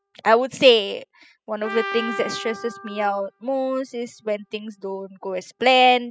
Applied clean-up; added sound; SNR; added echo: classical method spectral subtraction.